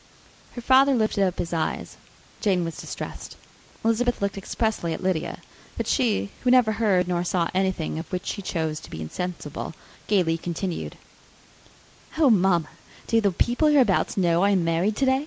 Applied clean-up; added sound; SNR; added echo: none; none; none; none.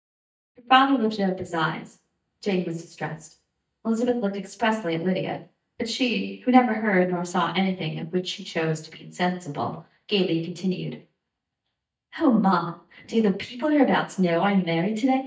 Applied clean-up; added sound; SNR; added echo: neural mask model DeepFilterNet 3.